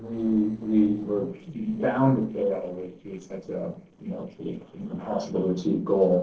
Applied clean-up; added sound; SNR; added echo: neural separator model SepFormer DNS4.